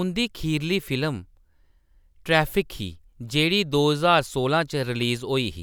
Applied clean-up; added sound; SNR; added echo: none; none; none; none.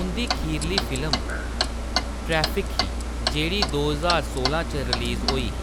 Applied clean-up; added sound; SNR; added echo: none; Clock; -2 dB; none.